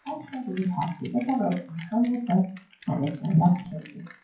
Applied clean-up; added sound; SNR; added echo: classical method WPE with log-MMSE.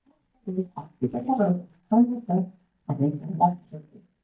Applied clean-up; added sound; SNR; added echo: neural mask model DeepFilterNet 3.